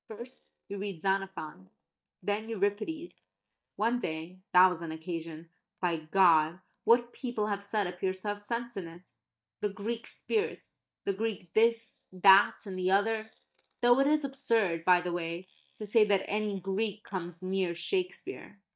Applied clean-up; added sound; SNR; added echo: neural mask model DeepFilterNet 3.